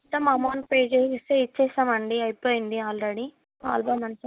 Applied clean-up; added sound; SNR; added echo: none; none; none; none.